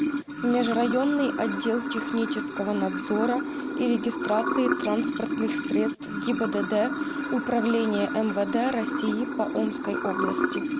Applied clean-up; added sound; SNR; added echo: none; Sink (filling or washing) / Water; 2 dB; none.